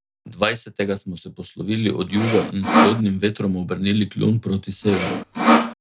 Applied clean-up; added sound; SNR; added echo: none; Sawing; -3 dB; none.